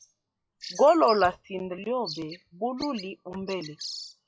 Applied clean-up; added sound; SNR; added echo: classical method log-MMSE.